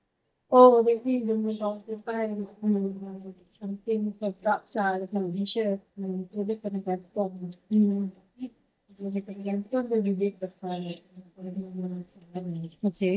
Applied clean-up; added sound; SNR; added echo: neural mask model DeepFilterNet 3.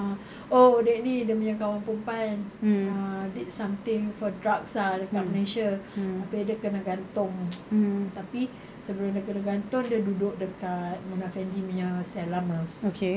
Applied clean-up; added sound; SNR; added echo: none; none; none; none.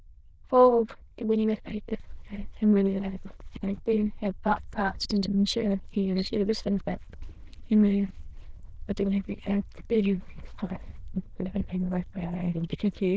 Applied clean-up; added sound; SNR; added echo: neural diffusion model UNIVERSE++.